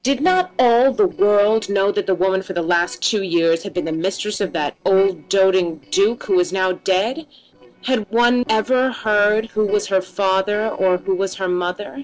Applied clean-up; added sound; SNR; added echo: neural separator model SepFormer DNS4.